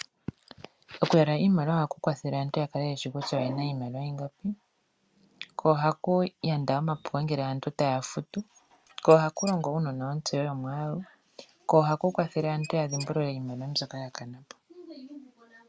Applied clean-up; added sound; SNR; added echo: none; Squeak / Dishes, pots, and pans; 18 dB; none.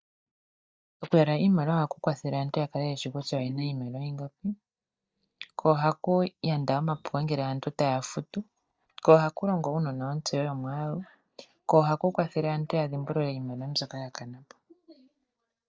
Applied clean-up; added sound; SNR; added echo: neural mask model DeepFilterNet 3.